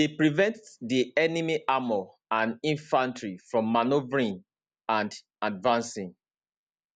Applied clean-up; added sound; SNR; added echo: none; none; none; none.